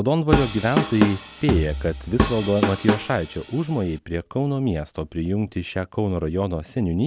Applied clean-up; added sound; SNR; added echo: none; Drum kit; 2 dB; none.